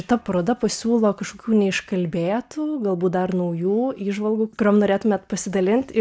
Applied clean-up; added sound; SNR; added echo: none; none; none; none.